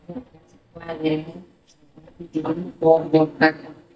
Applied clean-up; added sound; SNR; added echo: neural mask model DeepFilterNet 3.